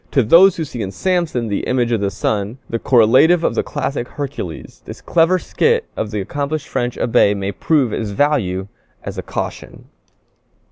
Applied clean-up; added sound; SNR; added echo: none; none; none; none.